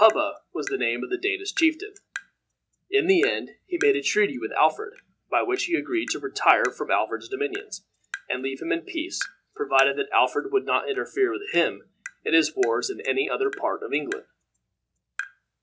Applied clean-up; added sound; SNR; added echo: none; Tap; 17 dB; none.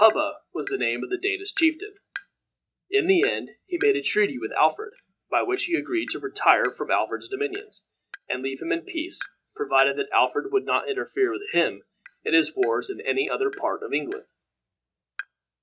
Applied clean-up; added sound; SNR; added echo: neural mask model RNNoise.